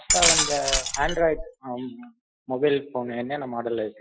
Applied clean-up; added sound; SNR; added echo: classical method Wiener filter.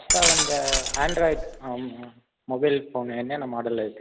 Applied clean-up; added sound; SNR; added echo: none; Glass; -3 dB; none.